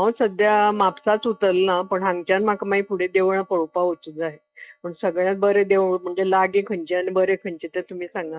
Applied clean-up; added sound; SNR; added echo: neural mask model DeepFilterNet 3.